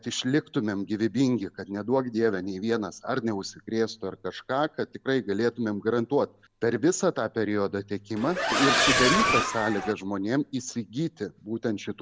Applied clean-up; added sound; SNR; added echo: none; Accelerating, revving, vroom; -3 dB; none.